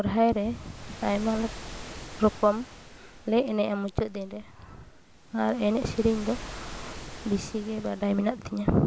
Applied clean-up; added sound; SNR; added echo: none; Waves, surf; 15 dB; none.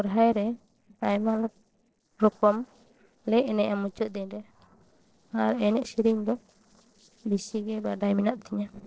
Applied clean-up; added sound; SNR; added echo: neural separator model SepFormer DNS4.